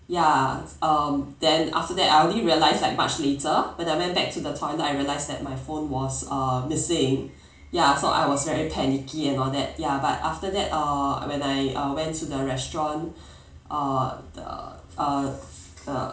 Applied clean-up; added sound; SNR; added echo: none; none; none; reverberation time 0.4 s.